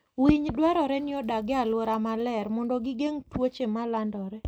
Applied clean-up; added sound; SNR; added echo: none; none; none; none.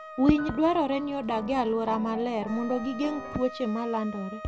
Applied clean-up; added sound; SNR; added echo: none; Wind instrument, woodwind instrument + Piano; 13 dB; none.